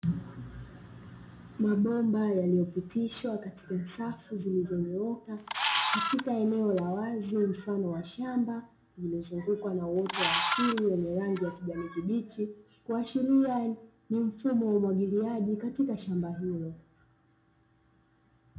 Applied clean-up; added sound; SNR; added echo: none; Camera; 2 dB; reverberation time 0.3 s.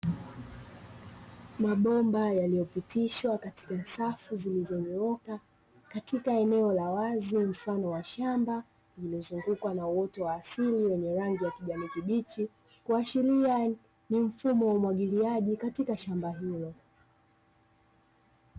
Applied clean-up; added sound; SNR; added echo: none; none; none; none.